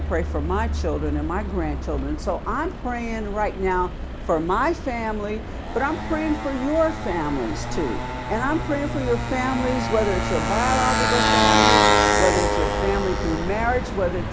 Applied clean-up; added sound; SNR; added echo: none; Motorcycle; -1 dB; none.